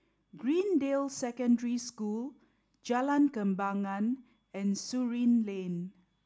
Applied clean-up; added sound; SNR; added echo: none; none; none; none.